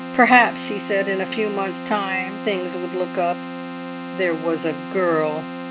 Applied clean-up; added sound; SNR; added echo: none; Keyboard (musical); 9 dB; none.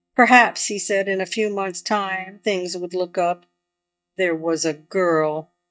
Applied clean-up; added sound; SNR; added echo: neural mask model DeepFilterNet 3.